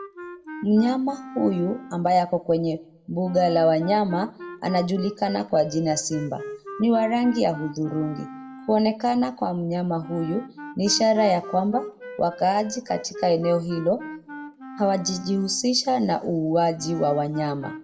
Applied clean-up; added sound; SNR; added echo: none; Wind instrument, woodwind instrument; 15 dB; reverberation time 0.4 s.